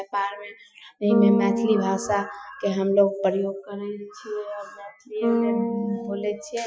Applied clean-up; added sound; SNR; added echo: classical method Wiener filter.